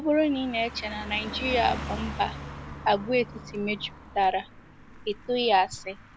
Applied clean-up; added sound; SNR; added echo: none; Car passing by; 12 dB; none.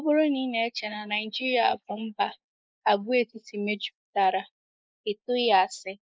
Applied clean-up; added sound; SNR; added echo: neural mask model Resemble Enhance denoiser.